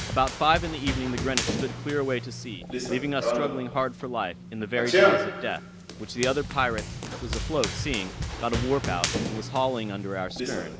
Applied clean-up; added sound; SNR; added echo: none; Run; 1 dB; none.